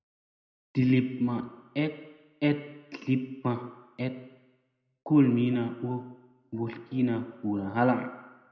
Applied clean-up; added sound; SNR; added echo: none; none; none; reverberation time 0.8 s.